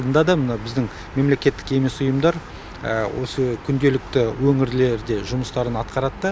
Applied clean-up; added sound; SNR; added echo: none; none; none; none.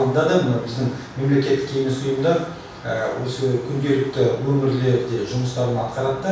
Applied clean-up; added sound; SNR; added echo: none; none; none; reverberation time 0.7 s.